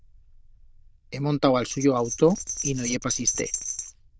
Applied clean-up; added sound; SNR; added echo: neural diffusion model UNIVERSE++.